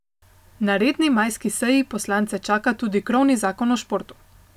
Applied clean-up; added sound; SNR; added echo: none; none; none; none.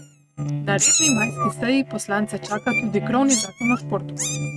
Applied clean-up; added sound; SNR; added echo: neural mask model RNNoise.